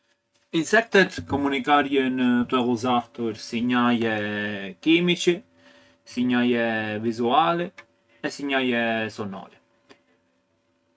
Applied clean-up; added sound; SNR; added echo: none; none; none; none.